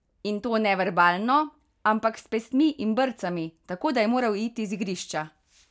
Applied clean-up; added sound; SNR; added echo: none; none; none; none.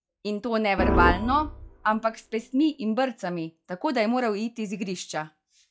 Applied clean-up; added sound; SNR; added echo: classical method log-MMSE.